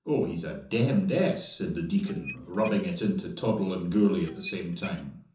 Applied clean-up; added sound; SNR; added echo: none; Squeak / Dishes, pots, and pans; 10 dB; reverberation time 0.6 s.